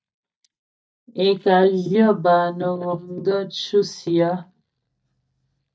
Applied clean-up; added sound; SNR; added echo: neural mask model DeepFilterNet 3.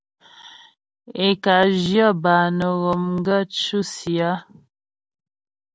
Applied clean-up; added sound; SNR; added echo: none; none; none; none.